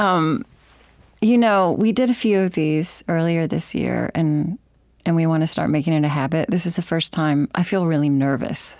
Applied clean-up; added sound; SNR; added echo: none; none; none; none.